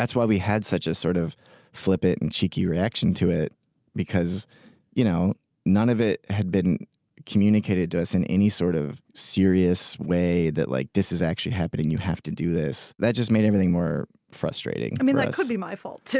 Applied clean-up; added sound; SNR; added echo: none; none; none; none.